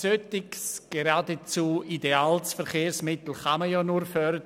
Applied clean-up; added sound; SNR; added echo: none; none; none; none.